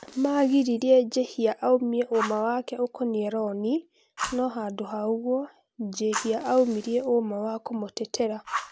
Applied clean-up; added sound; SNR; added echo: none; Fire; 14 dB; none.